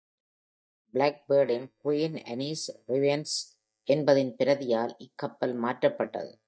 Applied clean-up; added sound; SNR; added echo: neural mask model DeepFilterNet 3.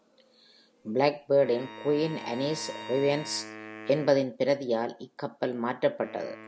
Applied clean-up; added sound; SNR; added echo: none; Bowed string instrument + Wind instrument, woodwind instrument; 17 dB; none.